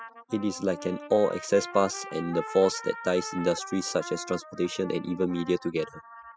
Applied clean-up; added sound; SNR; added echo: classical method spectral subtraction.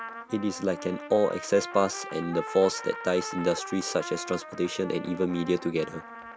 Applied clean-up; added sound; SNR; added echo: none; Trumpet; 11 dB; none.